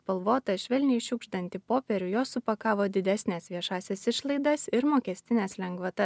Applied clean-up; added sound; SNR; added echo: none; none; none; none.